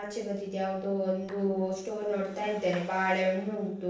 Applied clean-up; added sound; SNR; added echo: neural separator model SepFormer DNS4.